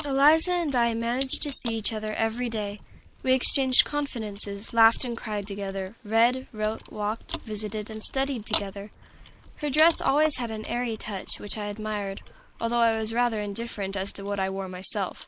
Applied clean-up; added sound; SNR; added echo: neural mask model Resemble Enhance denoiser.